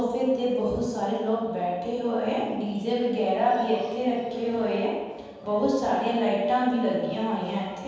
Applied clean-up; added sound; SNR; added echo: none; none; none; reverberation time 1.2 s.